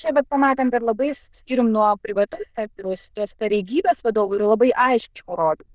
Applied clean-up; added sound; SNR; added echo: neural diffusion model UNIVERSE++.